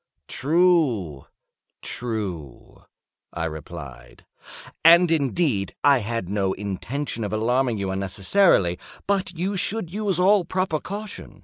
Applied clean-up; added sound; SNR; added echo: none; none; none; none.